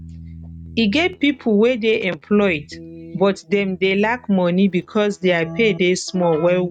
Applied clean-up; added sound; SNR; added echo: neural mask model RNNoise.